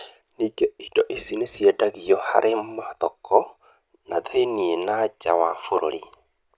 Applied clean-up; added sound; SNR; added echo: none; none; none; none.